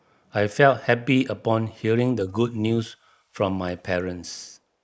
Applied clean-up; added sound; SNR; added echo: neural mask model Resemble Enhance denoiser.